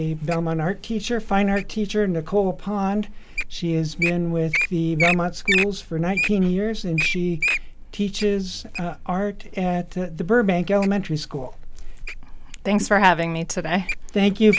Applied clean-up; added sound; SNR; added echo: none; Wild animals; 7 dB; none.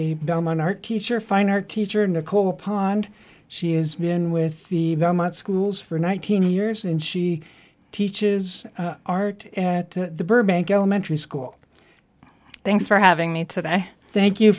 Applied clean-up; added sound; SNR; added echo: none; none; none; none.